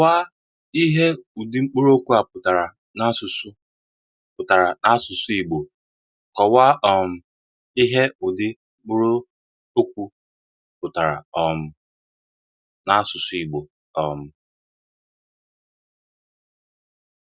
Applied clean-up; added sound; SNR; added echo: none; none; none; none.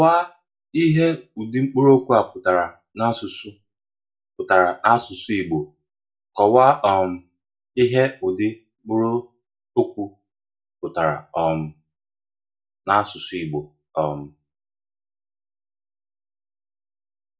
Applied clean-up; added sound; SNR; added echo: none; none; none; reverberation time 0.2 s.